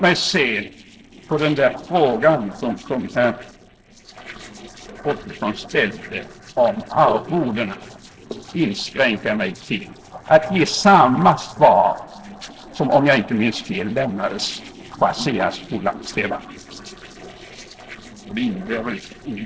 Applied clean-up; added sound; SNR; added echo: neural separator model SepFormer DNS4.